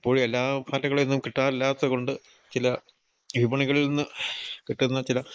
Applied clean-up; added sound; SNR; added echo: neural mask model Resemble Enhance denoiser.